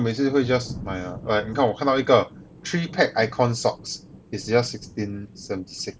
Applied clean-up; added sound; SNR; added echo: none; Thunder; 16 dB; none.